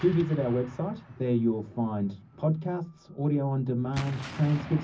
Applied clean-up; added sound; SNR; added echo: none; Explosion; 16 dB; reverberation time 0.4 s.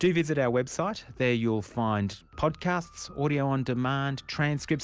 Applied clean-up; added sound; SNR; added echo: none; none; none; none.